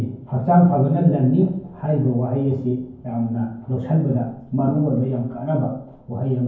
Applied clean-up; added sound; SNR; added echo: none; none; none; reverberation time 0.9 s.